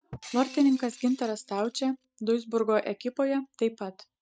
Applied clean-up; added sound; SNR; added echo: neural mask model RNNoise.